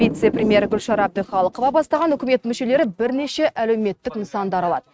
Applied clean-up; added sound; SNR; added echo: neural mask model RNNoise.